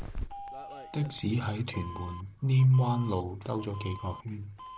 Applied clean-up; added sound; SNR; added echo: none; Doorbell; 13 dB; none.